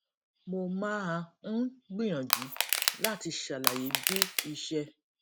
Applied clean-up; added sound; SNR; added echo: none; Crushing; -4 dB; none.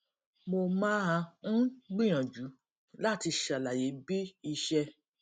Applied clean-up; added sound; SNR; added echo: none; none; none; none.